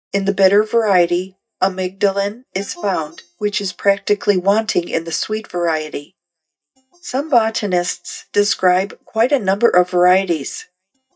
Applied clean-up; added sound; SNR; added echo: neural mask model DeepFilterNet 3.